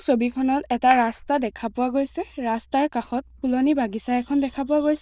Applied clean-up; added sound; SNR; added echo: neural diffusion model UNIVERSE++.